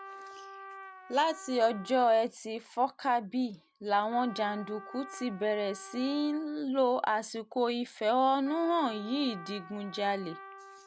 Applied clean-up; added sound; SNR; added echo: none; Trumpet; 18 dB; none.